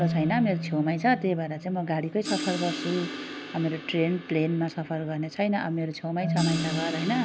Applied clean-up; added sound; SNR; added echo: none; Marimba, xylophone + Crash cymbal; 5 dB; none.